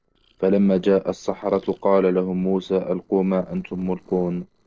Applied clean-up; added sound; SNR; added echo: neural separator model SepFormer DNS4.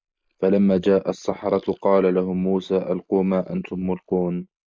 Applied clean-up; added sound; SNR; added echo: neural mask model Resemble Enhance denoiser.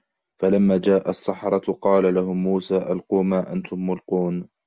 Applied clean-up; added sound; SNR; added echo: none; none; none; none.